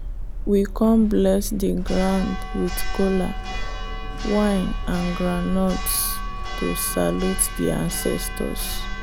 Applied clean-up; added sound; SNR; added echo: none; Church bell; 4 dB; none.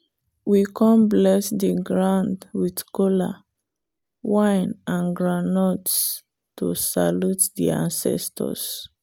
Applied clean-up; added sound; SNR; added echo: none; none; none; none.